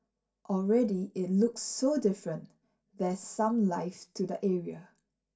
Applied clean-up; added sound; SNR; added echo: none; none; none; reverberation time 0.2 s.